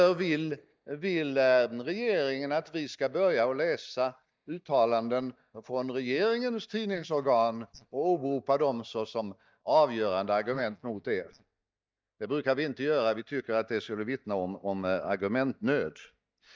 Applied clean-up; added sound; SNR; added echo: neural mask model DeepFilterNet 3.